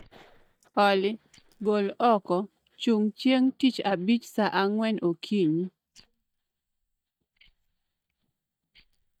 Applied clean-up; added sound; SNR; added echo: neural mask model DeepFilterNet 3.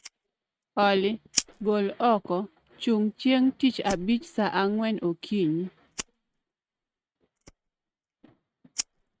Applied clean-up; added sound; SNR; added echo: neural mask model RNNoise.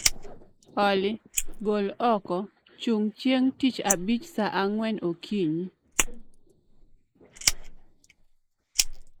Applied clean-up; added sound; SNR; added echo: neural mask model Resemble Enhance denoiser.